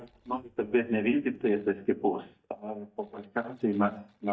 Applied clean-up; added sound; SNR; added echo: neural mask model DeepFilterNet 3.